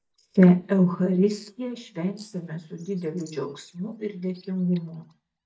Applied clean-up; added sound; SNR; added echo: neural mask model DeepFilterNet 3.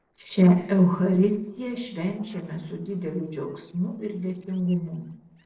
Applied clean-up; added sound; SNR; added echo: neural separator model SepFormer DNS4.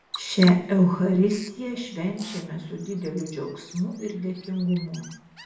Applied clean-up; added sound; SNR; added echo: none; Bird vocalization, bird call, bird song; 17 dB; reverberation time 0.6 s.